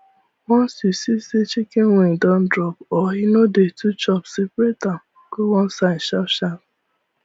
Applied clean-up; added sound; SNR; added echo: none; none; none; none.